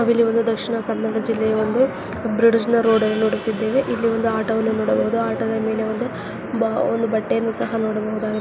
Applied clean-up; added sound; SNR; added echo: none; Hi-hat; 19 dB; none.